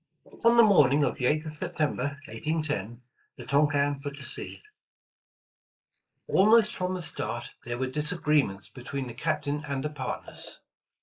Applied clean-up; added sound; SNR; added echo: neural mask model Resemble Enhance denoiser.